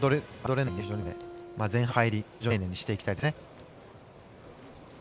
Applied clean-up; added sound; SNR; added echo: none; Acoustic guitar; 16 dB; none.